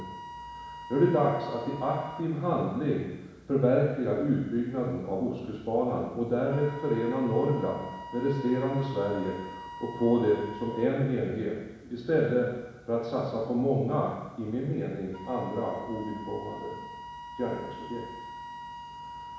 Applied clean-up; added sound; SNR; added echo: none; Wind instrument, woodwind instrument; 15 dB; reverberation time 1.1 s.